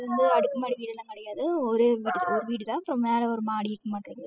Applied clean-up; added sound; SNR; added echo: classical method spectral subtraction.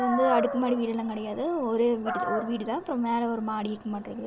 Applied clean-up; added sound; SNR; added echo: none; Dog; 6 dB; none.